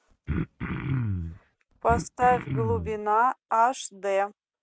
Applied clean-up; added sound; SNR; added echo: neural mask model RNNoise.